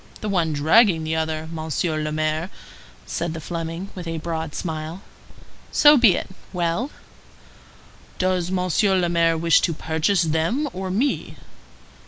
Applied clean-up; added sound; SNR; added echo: none; none; none; none.